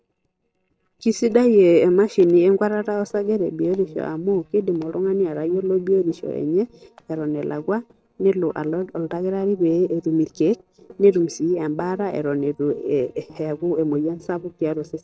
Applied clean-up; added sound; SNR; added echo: neural separator model SepFormer DNS4.